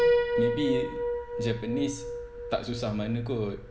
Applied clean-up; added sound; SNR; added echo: none; Piano; -2 dB; none.